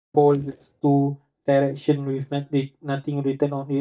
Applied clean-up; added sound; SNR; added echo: neural mask model DeepFilterNet 3.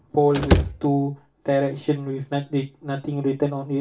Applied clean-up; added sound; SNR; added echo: none; Slam / Wood; -2 dB; reverberation time 0.2 s.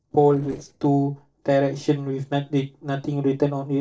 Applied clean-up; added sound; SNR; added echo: neural separator model SepFormer DNS4.